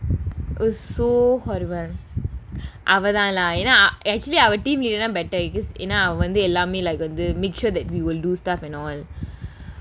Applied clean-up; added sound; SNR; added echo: none; none; none; none.